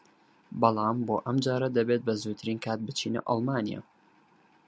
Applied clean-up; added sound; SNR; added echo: none; none; none; none.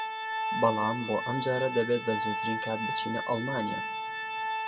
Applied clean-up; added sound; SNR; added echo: none; Organ; 2 dB; reverberation time 1.3 s.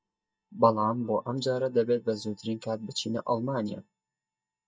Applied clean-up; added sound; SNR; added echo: neural mask model DeepFilterNet 3.